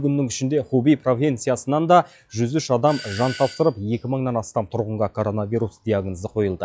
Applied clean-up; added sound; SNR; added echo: classical method log-MMSE.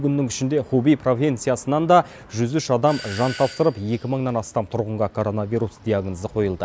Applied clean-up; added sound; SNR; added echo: none; Doorbell; 17 dB; none.